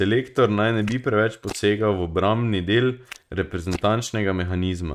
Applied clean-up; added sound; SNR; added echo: neural mask model RNNoise.